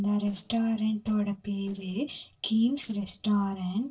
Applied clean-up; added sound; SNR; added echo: neural separator model SepFormer DNS4.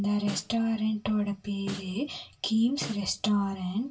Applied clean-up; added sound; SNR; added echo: none; Snare drum; 16 dB; reverberation time 0.2 s.